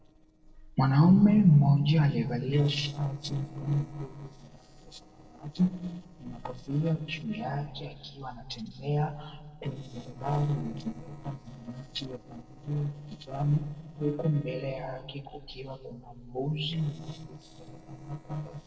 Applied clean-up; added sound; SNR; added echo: neural separator model SepFormer DNS4.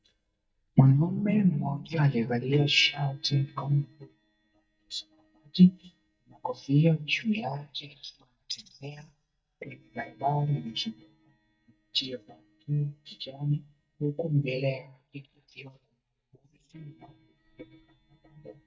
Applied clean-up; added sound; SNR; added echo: neural mask model DeepFilterNet 3.